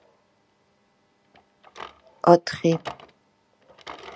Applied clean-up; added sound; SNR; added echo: none; Drawer open or close; 18 dB; none.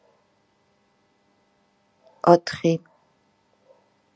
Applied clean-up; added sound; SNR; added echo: none; none; none; none.